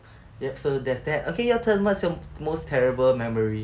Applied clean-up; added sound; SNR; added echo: none; none; none; none.